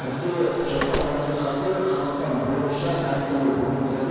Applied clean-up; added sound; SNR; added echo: none; Slam; 12 dB; reverberation time 2.2 s.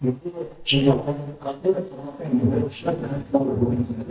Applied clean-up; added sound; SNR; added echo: neural mask model DeepFilterNet 3.